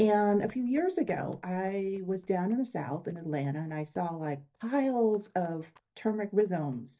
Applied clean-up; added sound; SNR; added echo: neural mask model DeepFilterNet 3.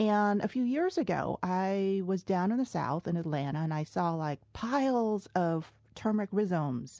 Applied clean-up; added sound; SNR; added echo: none; none; none; none.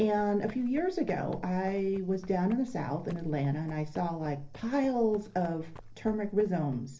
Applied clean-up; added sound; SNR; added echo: none; Run; 16 dB; reverberation time 0.3 s.